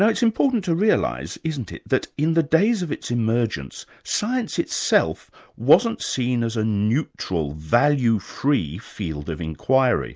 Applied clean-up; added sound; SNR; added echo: none; none; none; none.